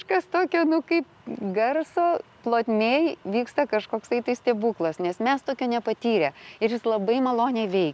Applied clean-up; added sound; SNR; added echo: none; none; none; none.